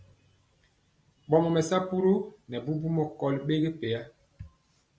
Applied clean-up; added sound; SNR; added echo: none; none; none; none.